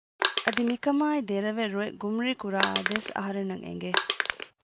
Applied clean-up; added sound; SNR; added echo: none; Crushing; -2 dB; none.